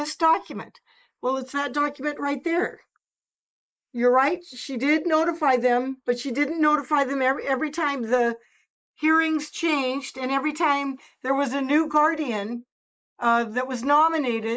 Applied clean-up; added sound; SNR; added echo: neural mask model Resemble Enhance denoiser.